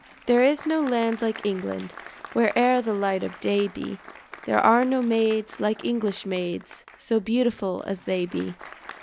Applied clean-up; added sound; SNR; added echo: none; Applause; 20 dB; none.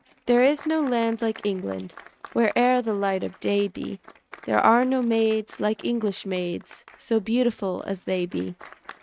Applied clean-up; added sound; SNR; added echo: neural mask model RNNoise.